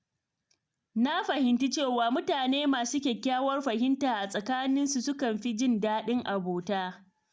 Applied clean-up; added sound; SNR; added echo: none; none; none; none.